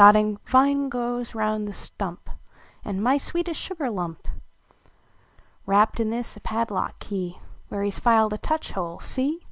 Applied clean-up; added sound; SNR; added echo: none; none; none; none.